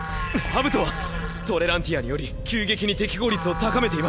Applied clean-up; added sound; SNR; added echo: none; Musical instrument; 9 dB; none.